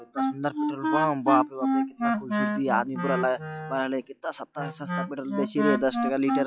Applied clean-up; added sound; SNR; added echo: classical method log-MMSE.